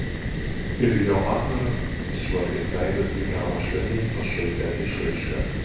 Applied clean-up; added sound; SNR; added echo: none; Fire; 0 dB; reverberation time 1.0 s.